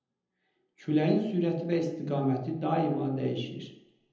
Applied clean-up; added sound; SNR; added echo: none; none; none; reverberation time 0.9 s.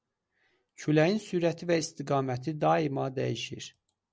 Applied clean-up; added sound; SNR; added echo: none; none; none; none.